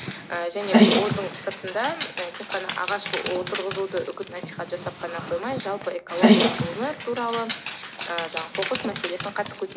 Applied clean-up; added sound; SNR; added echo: none; Dog; -4 dB; none.